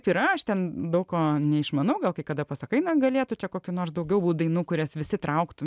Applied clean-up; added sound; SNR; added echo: none; none; none; none.